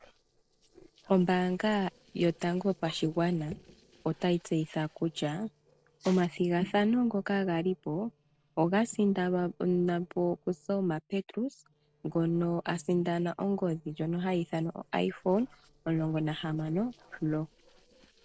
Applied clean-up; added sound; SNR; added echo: neural separator model SepFormer DNS4.